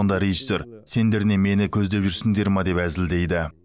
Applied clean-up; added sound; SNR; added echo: none; none; none; none.